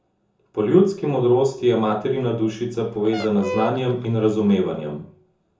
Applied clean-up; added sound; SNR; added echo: none; Fowl; 12 dB; reverberation time 0.6 s.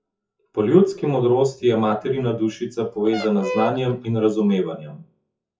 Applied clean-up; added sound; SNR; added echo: classical method WPE with log-MMSE.